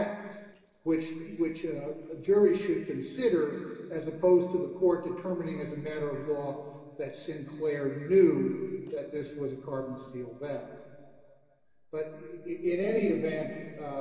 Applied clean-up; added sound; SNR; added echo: neural separator model SepFormer DNS4.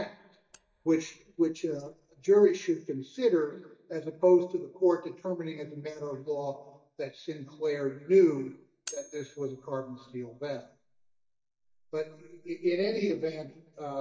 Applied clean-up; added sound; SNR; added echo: neural mask model DeepFilterNet 3.